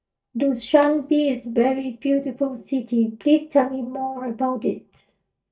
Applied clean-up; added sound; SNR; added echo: neural mask model DeepFilterNet 3.